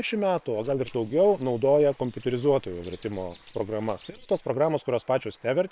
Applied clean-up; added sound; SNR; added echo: neural separator model SepFormer WHAM!.